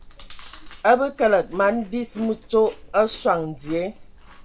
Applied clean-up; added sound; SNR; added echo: none; Chewing, mastication; 18 dB; none.